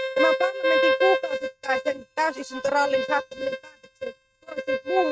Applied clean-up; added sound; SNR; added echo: neural mask model RNNoise.